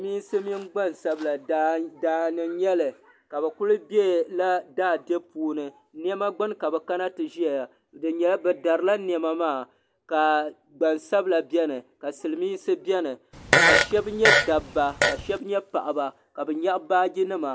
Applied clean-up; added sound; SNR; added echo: none; Fart; -4 dB; none.